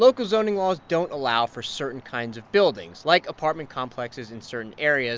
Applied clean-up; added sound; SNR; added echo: none; none; none; none.